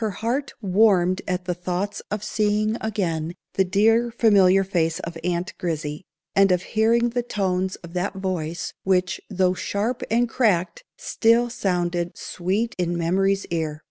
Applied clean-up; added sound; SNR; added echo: none; none; none; none.